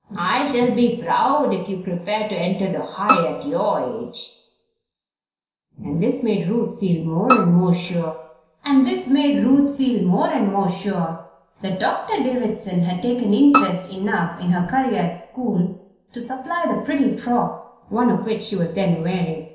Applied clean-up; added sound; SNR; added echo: none; Bowed string instrument; 3 dB; reverberation time 0.7 s.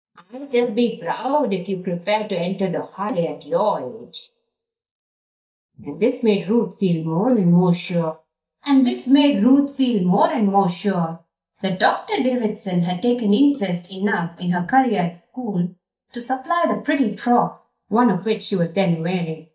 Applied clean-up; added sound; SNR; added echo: neural mask model DeepFilterNet 3.